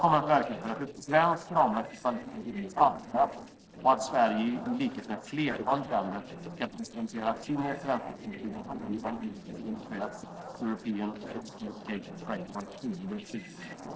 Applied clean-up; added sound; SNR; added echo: neural separator model SepFormer DNS4.